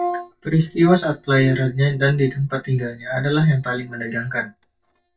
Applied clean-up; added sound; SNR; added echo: neural mask model DeepFilterNet 3.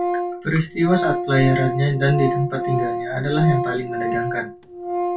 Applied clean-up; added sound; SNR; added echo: none; Organ; 3 dB; reverberation time 0.2 s.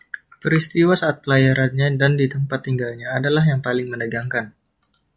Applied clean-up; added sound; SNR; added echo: none; none; none; none.